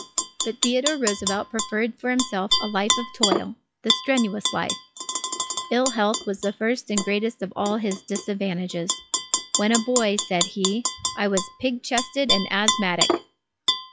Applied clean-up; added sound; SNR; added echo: classical method log-MMSE.